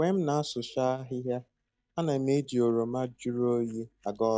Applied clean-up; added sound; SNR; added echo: neural mask model DeepFilterNet 3.